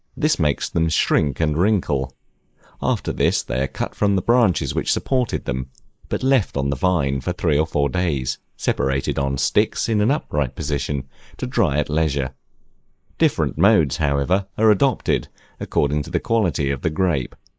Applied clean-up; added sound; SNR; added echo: neural mask model Resemble Enhance denoiser.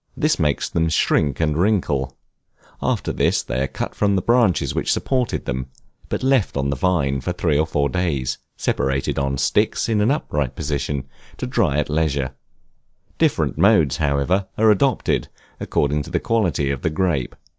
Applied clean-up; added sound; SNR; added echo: none; none; none; none.